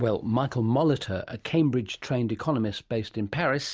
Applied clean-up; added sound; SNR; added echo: none; none; none; none.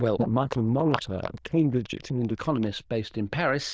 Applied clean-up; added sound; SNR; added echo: neural diffusion model UNIVERSE++.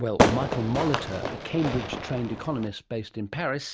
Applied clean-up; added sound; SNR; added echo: none; Fireworks; -2 dB; none.